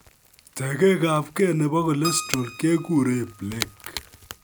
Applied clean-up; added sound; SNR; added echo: none; Keyboard (musical) + Crack / Crackle; 13 dB; none.